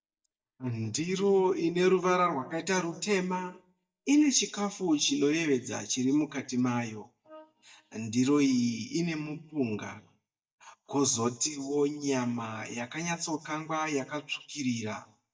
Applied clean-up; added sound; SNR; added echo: neural mask model DeepFilterNet 3.